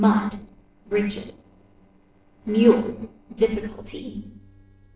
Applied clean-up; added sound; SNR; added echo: neural separator model SepFormer DNS4.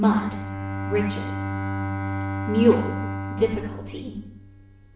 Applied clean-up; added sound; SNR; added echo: none; Bowed string instrument; 4 dB; reverberation time 0.7 s.